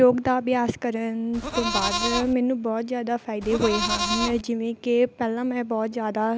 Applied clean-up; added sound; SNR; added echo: none; Livestock, farm animals, working animals; 3 dB; none.